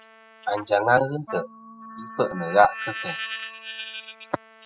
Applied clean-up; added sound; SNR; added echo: classical method spectral subtraction.